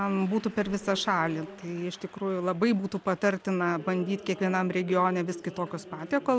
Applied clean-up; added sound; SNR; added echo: none; Applause; 17 dB; none.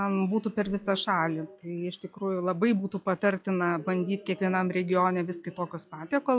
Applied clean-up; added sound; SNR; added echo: classical method log-MMSE.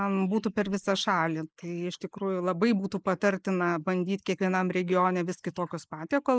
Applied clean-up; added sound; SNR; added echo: neural mask model Resemble Enhance denoiser.